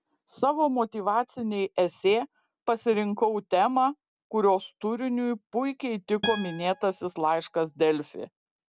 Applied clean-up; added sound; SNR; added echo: none; Acoustic guitar; 11 dB; none.